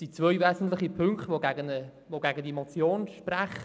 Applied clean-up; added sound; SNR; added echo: none; none; none; none.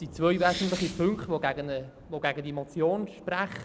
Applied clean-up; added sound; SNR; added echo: none; Fireworks; 15 dB; none.